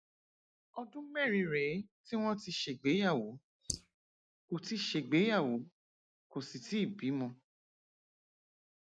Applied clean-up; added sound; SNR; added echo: neural mask model Resemble Enhance denoiser.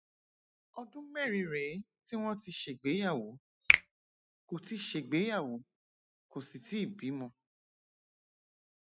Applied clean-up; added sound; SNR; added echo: classical method spectral subtraction.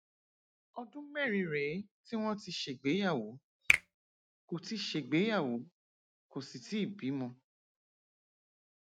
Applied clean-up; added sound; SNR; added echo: neural mask model RNNoise.